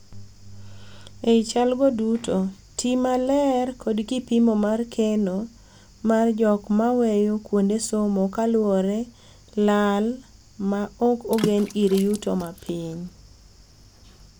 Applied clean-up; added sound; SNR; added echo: none; Water / Splash, splatter; 13 dB; none.